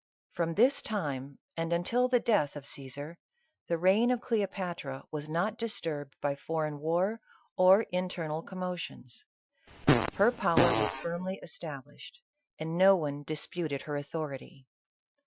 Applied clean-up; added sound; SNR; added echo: classical method Wiener filter.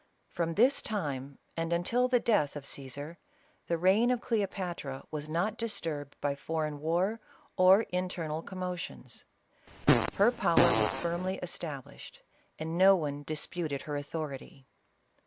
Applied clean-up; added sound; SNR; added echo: none; Fart; -2 dB; none.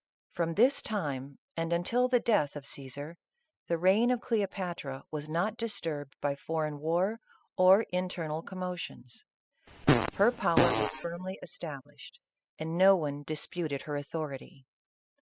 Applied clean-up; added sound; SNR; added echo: classical method spectral subtraction.